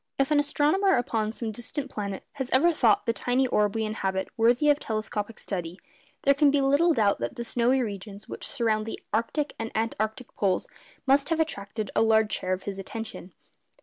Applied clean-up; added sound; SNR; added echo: none; none; none; none.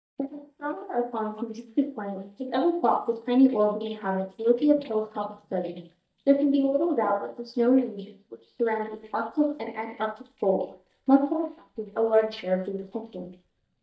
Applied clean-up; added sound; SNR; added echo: neural mask model DeepFilterNet 3.